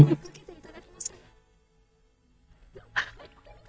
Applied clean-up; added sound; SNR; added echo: neural mask model DeepFilterNet 3.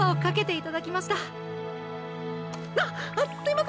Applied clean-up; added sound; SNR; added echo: none; Guitar; 8 dB; none.